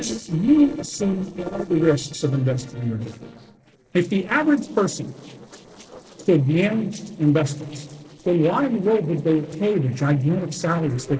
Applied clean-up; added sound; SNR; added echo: neural separator model SepFormer DNS4.